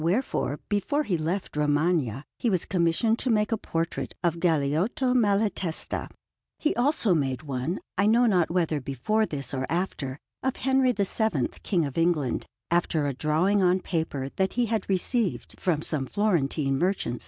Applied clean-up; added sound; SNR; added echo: none; none; none; none.